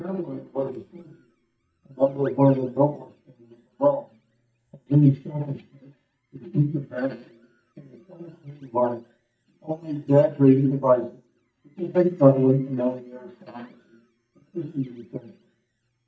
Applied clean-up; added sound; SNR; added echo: neural mask model DeepFilterNet 3.